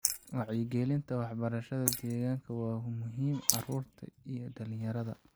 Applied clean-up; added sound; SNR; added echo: neural mask model Resemble Enhance denoiser.